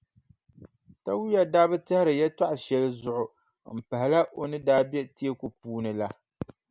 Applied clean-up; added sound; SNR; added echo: none; none; none; none.